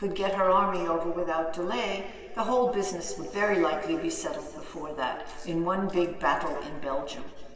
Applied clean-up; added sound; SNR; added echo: none; Chewing, mastication; 11 dB; reverberation time 2.3 s.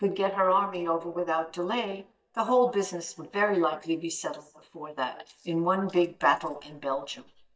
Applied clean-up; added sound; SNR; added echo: neural mask model DeepFilterNet 3.